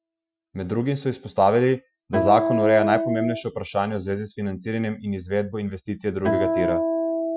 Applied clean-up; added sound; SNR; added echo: classical method Wiener filter.